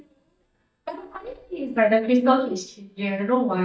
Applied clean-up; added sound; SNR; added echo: neural mask model DeepFilterNet 3.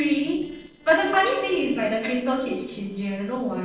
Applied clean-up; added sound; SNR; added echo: neural separator model SepFormer DNS4.